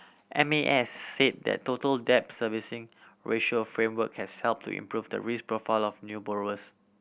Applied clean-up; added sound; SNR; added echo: none; none; none; none.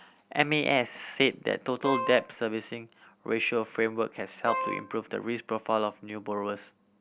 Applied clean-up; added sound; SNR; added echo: none; Wind instrument, woodwind instrument; 4 dB; none.